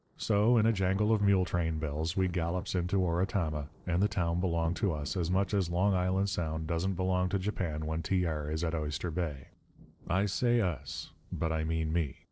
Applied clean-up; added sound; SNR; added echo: neural separator model SepFormer DNS4.